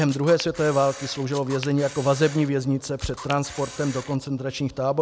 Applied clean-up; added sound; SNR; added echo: none; Camera; 16 dB; none.